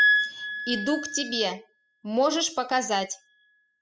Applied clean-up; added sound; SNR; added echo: classical method spectral subtraction.